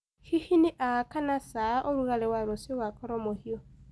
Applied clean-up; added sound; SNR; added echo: none; none; none; none.